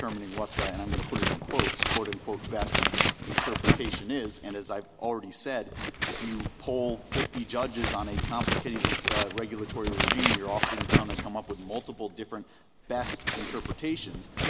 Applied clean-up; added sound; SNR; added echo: none; Scissors; -4 dB; none.